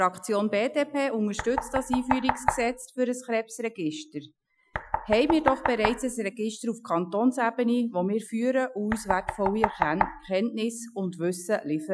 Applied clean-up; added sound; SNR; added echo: classical method Wiener filter.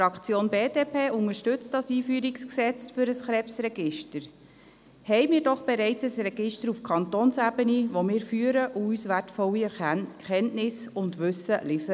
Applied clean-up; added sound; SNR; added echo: none; none; none; none.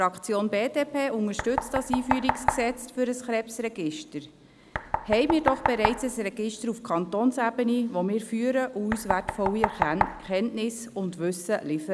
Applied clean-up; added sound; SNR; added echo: none; Knock; 5 dB; none.